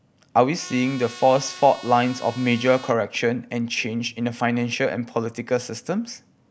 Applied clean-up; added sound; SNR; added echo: none; Trumpet; 18 dB; none.